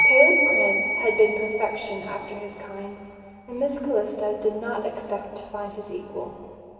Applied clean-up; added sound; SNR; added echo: none; Bell; 1 dB; reverberation time 2.5 s.